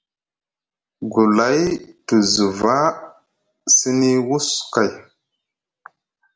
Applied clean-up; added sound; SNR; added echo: none; none; none; none.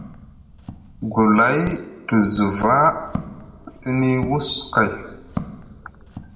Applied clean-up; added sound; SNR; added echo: none; Walk, footsteps; 16 dB; reverberation time 1.3 s.